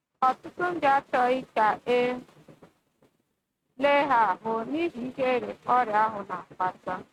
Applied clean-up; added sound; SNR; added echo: neural mask model RNNoise.